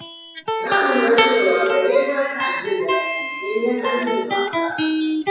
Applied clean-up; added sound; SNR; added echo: classical method WPE with log-MMSE.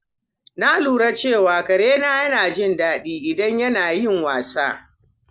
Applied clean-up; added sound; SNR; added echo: none; none; none; none.